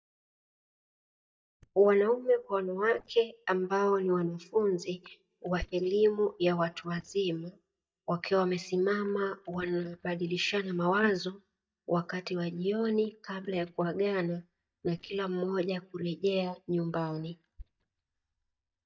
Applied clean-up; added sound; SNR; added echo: neural mask model DeepFilterNet 3.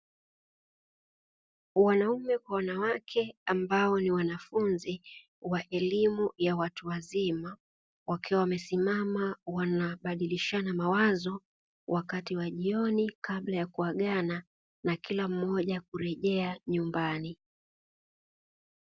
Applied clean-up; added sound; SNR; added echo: none; none; none; none.